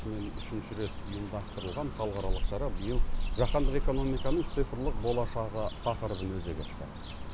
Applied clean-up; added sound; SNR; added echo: none; Cricket / Bird; -2 dB; none.